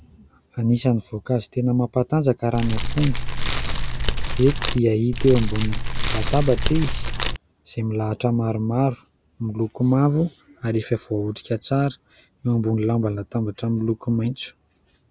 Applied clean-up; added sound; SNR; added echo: none; Fire; -2 dB; none.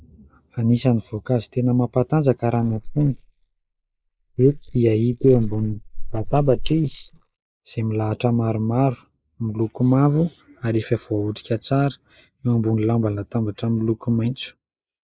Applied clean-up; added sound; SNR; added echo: neural mask model Resemble Enhance denoiser.